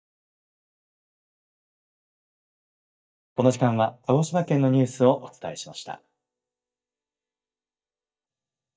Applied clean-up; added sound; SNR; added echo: neural mask model DeepFilterNet 3.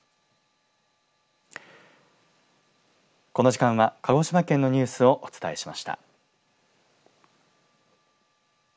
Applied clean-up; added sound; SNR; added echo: none; none; none; none.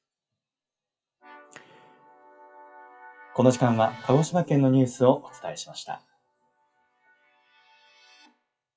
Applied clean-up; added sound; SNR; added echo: classical method WPE with log-MMSE.